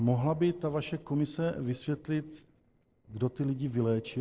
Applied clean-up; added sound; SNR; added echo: neural separator model SepFormer DNS4.